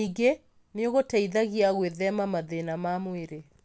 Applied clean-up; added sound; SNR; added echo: none; none; none; none.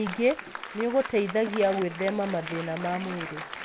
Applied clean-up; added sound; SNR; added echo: none; Applause; 10 dB; none.